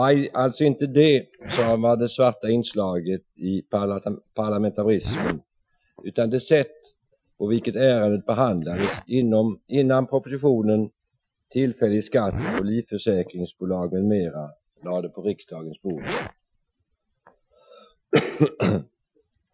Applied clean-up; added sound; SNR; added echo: classical method Wiener filter.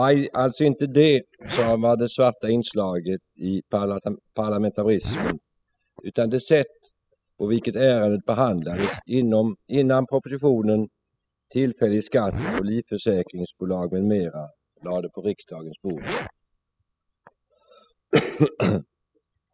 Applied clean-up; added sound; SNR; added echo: classical method spectral subtraction.